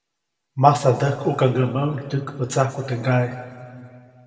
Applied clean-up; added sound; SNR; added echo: none; none; none; reverberation time 2.0 s.